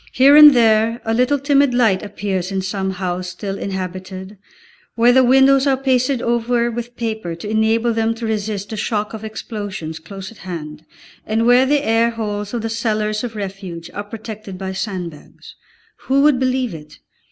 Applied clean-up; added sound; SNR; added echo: none; none; none; none.